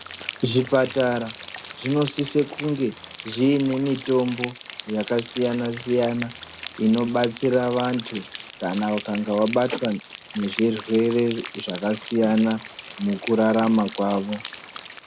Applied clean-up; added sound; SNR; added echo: none; Rain; 10 dB; none.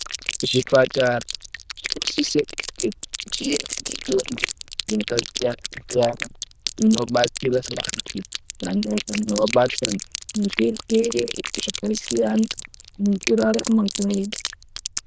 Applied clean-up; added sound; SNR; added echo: neural diffusion model UNIVERSE++.